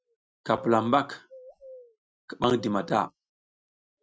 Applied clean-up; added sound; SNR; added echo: classical method Wiener filter.